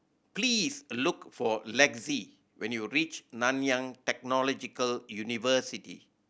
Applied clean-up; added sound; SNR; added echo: none; none; none; none.